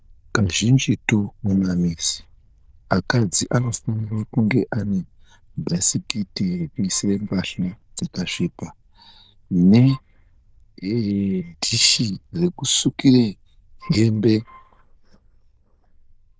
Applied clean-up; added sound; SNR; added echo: neural diffusion model UNIVERSE++.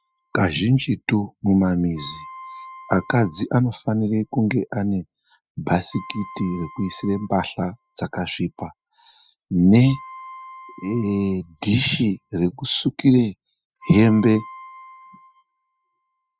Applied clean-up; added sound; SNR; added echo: classical method spectral subtraction.